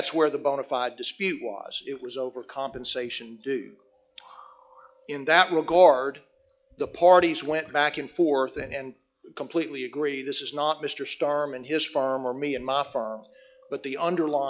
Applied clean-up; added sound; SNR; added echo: classical method log-MMSE.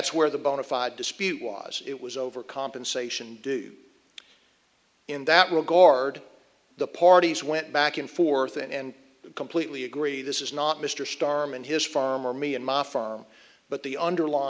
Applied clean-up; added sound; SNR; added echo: none; none; none; none.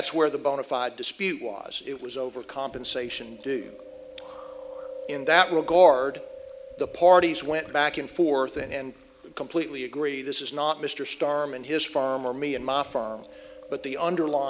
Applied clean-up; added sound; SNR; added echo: none; Chewing, mastication; 18 dB; none.